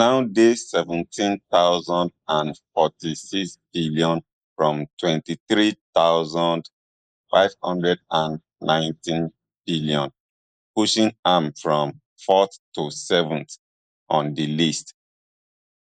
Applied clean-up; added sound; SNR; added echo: neural mask model Resemble Enhance denoiser.